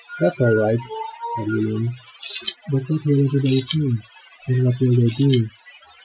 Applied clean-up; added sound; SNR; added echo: classical method Wiener filter.